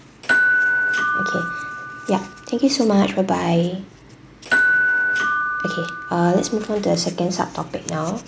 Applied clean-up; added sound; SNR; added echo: none; Door / Bell; 0 dB; none.